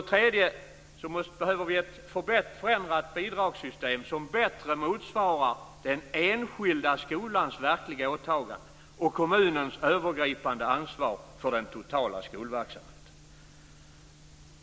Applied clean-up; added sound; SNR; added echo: none; none; none; none.